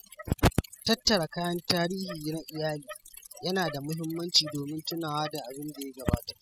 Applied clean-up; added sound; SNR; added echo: classical method spectral subtraction.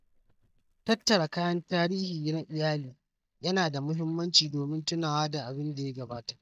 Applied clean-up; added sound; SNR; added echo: neural mask model DeepFilterNet 3.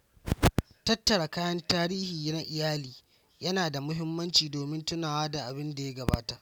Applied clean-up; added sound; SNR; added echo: none; none; none; none.